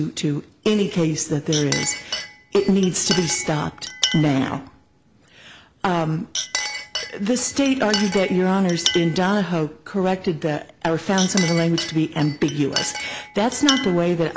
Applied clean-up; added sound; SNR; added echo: none; Chink, clink; 9 dB; none.